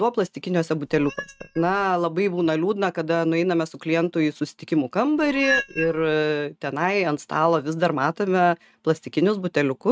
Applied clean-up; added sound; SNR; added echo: neural mask model RNNoise.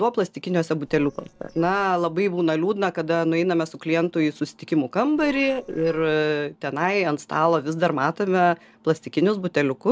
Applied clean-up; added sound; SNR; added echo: neural separator model SepFormer DNS4.